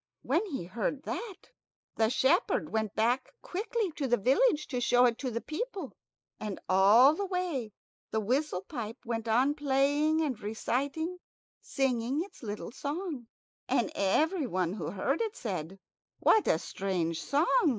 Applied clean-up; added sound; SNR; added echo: neural mask model Resemble Enhance denoiser.